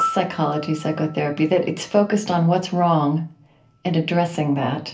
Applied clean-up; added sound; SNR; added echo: none; Piano; 14 dB; reverberation time 0.3 s.